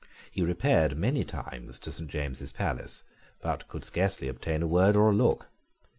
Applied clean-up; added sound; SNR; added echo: none; none; none; none.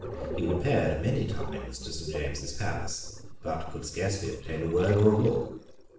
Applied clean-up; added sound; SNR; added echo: neural separator model SepFormer DNS4.